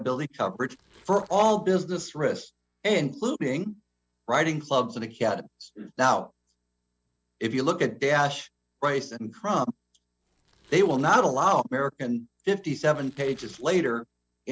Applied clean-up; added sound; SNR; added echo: neural separator model SepFormer DNS4.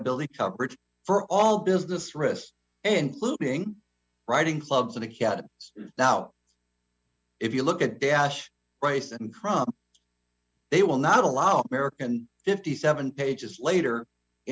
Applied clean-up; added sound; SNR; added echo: none; none; none; none.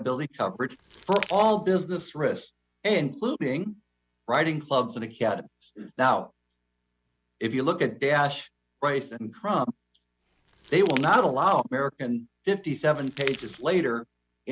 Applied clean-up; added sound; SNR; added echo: none; Crackle; 12 dB; none.